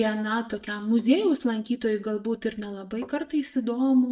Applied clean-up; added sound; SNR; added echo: neural mask model DeepFilterNet 3.